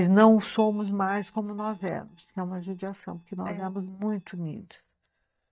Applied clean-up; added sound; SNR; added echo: neural mask model DeepFilterNet 3.